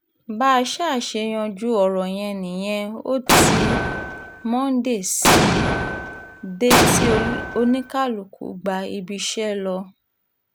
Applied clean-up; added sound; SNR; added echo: none; Explosion; -4 dB; none.